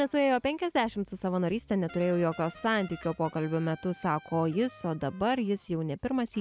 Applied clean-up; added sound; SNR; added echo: none; none; none; none.